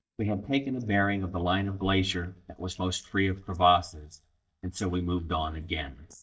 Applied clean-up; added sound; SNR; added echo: neural mask model DeepFilterNet 3.